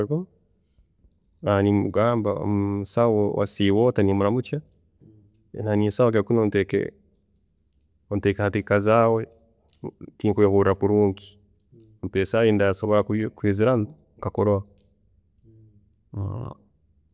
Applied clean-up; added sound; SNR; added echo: none; none; none; none.